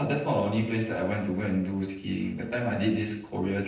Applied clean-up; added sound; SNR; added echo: neural separator model SepFormer DNS4.